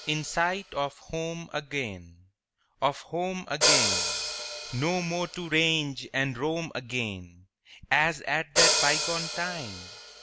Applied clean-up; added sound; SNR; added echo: none; Hi-hat; 2 dB; none.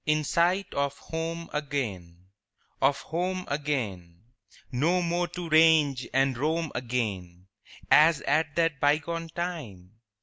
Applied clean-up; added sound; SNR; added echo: none; none; none; none.